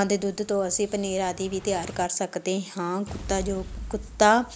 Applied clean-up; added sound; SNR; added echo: none; Explosion; 15 dB; none.